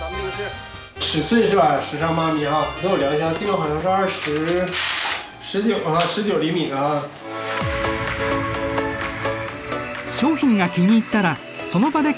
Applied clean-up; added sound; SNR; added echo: none; none; none; none.